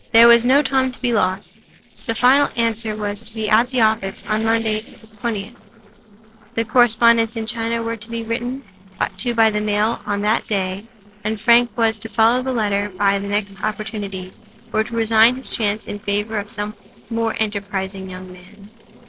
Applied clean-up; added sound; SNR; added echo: neural separator model SepFormer DNS4.